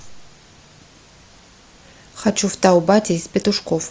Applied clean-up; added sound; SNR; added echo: none; none; none; none.